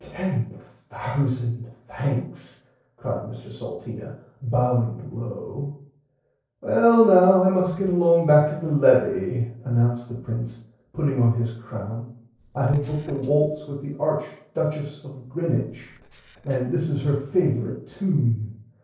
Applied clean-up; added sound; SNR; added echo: neural separator model SepFormer DNS4.